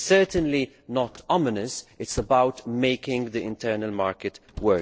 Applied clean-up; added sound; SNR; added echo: neural separator model SepFormer DNS4.